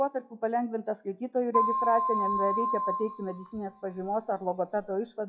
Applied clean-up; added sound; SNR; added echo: classical method log-MMSE.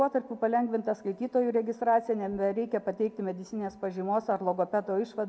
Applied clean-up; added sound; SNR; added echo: none; none; none; none.